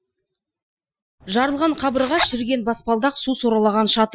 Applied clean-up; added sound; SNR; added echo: classical method Wiener filter.